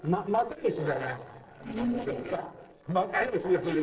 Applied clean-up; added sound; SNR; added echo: neural separator model SepFormer DNS4.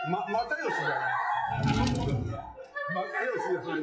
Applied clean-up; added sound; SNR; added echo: classical method WPE with log-MMSE.